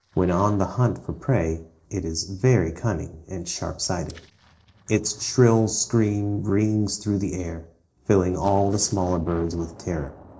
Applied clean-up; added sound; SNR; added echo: neural separator model SepFormer DNS4.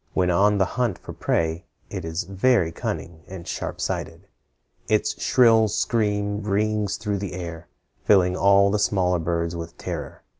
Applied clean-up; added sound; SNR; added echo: none; none; none; none.